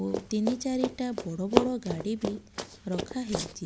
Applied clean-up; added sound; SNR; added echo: none; Run; 2 dB; none.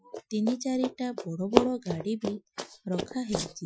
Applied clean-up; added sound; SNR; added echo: classical method Wiener filter.